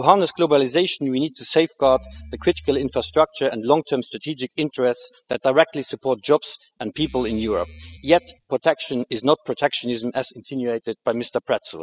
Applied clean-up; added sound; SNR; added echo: classical method spectral subtraction.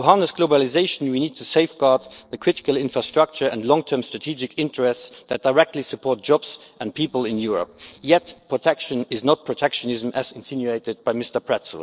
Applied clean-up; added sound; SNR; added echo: neural separator model SepFormer DNS4.